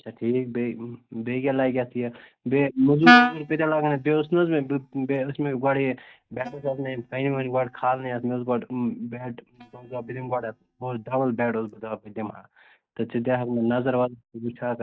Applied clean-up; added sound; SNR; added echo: neural mask model DeepFilterNet 3.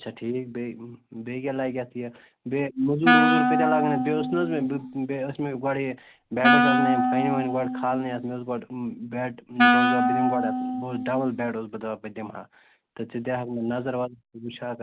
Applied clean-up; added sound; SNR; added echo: none; Wind instrument, woodwind instrument; -5 dB; none.